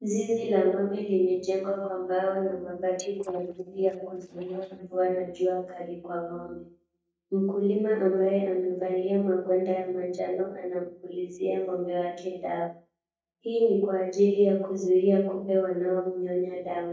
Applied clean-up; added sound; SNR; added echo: neural mask model DeepFilterNet 3.